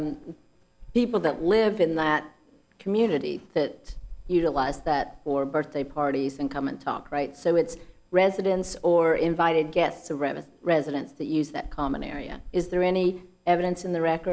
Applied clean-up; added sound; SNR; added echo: none; Insect; 19 dB; none.